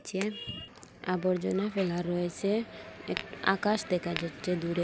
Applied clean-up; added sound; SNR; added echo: none; Tap / Glass; 12 dB; none.